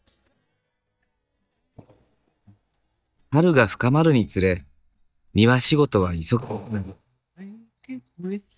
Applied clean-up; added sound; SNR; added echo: neural mask model DeepFilterNet 3.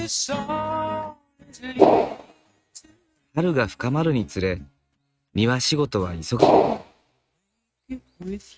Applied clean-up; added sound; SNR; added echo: neural mask model RNNoise.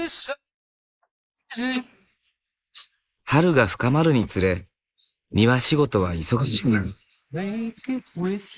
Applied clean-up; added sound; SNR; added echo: neural mask model Resemble Enhance denoiser.